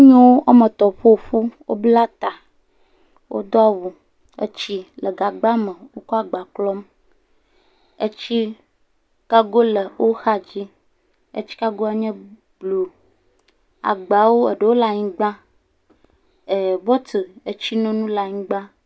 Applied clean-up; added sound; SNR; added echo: none; none; none; none.